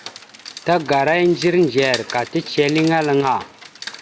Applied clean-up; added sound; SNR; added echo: none; Rain; 16 dB; none.